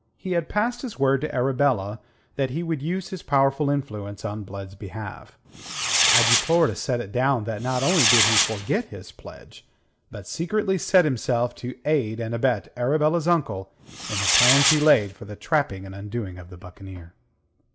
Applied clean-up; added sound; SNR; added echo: none; Fireworks; -2 dB; none.